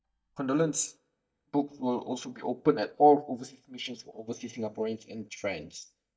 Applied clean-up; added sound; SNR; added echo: neural mask model DeepFilterNet 3.